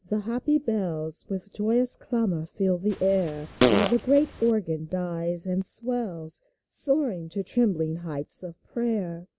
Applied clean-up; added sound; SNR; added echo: none; Fart; 1 dB; none.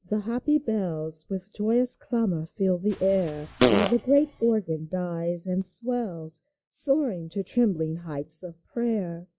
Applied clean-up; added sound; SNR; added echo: classical method log-MMSE.